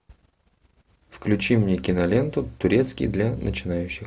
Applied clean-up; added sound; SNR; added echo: none; none; none; none.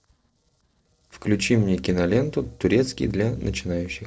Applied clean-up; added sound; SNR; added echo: neural separator model SepFormer DNS4.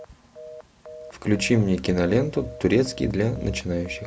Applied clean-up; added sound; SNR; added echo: none; Telephone; 18 dB; none.